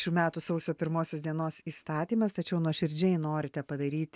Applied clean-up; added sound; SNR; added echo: none; none; none; none.